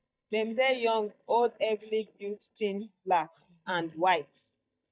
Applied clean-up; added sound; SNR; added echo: neural mask model DeepFilterNet 3.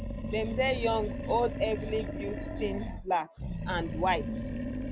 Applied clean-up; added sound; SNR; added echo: none; Animal; 3 dB; none.